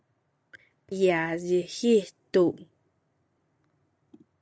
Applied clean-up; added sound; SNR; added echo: none; none; none; none.